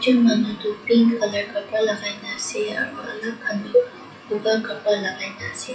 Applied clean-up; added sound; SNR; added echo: classical method WPE with log-MMSE.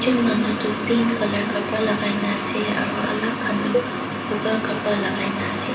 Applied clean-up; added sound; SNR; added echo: none; Cowbell; 9 dB; reverberation time 2.4 s.